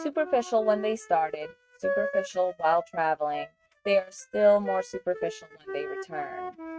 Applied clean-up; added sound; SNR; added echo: neural mask model RNNoise.